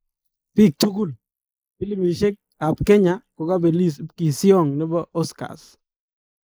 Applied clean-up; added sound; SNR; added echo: neural mask model Resemble Enhance denoiser.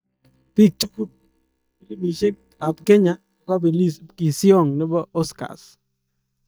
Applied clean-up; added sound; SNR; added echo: neural mask model DeepFilterNet 3.